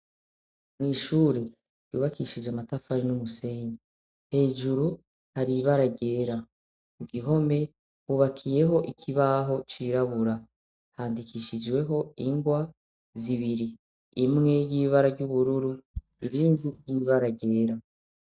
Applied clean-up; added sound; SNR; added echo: neural mask model DeepFilterNet 3.